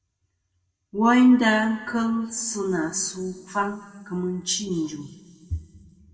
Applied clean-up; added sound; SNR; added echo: none; none; none; reverberation time 1.8 s.